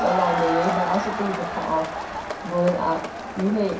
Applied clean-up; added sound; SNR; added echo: none; Crowd; 3 dB; reverberation time 0.5 s.